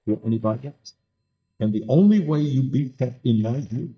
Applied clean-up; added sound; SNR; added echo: neural mask model DeepFilterNet 3.